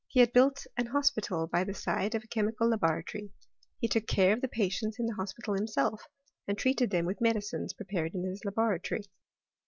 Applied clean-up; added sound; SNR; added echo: none; none; none; none.